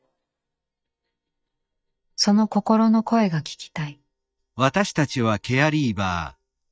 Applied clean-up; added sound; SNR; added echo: neural mask model DeepFilterNet 3.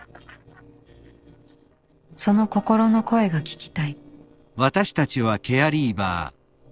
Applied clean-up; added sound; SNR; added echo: neural separator model SepFormer DNS4.